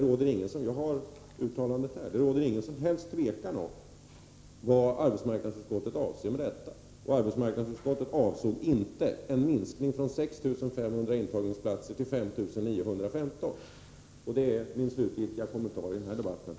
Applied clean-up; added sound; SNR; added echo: none; none; none; none.